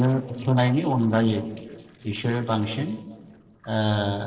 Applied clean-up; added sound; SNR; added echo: neural separator model SepFormer DNS4.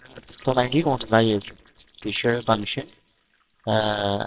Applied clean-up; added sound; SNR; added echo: neural separator model SepFormer WHAMR!.